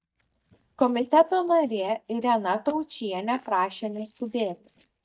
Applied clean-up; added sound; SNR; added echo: neural mask model DeepFilterNet 3.